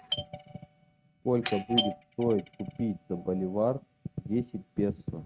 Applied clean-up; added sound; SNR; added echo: neural mask model RNNoise.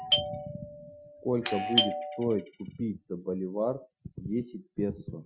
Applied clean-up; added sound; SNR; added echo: classical method Wiener filter.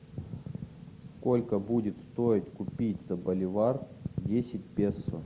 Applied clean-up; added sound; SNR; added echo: none; none; none; none.